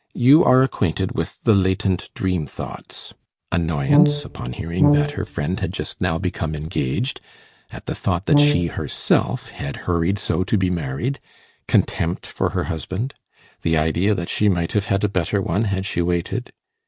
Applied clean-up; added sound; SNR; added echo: none; Brass instrument; -2 dB; none.